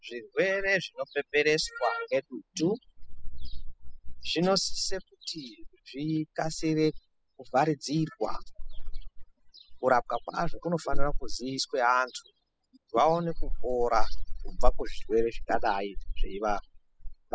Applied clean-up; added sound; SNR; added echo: classical method spectral subtraction.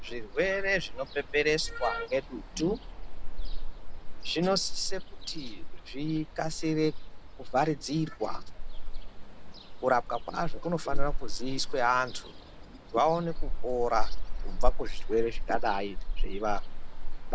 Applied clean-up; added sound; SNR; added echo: none; Ocean; -3 dB; none.